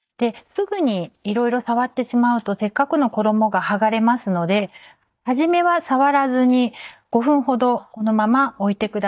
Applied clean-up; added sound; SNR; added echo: neural mask model DeepFilterNet 3.